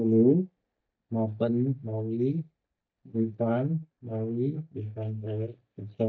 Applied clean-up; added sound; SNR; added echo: neural mask model DeepFilterNet 3.